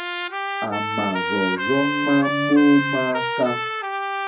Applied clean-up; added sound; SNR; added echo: none; Trumpet; 3 dB; reverberation time 0.4 s.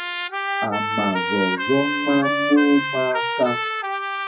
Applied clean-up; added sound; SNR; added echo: classical method WPE with log-MMSE.